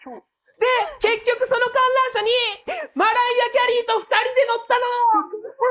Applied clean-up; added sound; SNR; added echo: neural mask model Resemble Enhance denoiser.